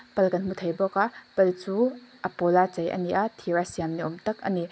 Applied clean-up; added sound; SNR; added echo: none; none; none; none.